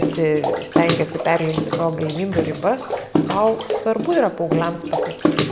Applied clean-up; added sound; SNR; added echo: none; Bathtub (filling or washing) / Water / Splash, splatter; 2 dB; none.